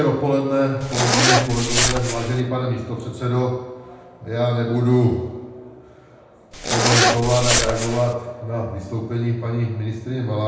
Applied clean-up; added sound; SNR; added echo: none; Zipper (clothing); -1 dB; reverberation time 0.8 s.